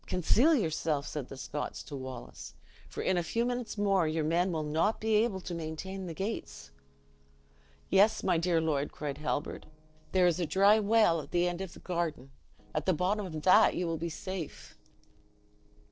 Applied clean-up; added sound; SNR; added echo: neural separator model SepFormer DNS4.